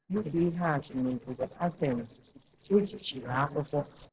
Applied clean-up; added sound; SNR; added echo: neural separator model SepFormer DNS4.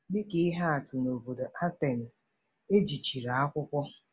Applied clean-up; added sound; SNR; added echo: none; none; none; none.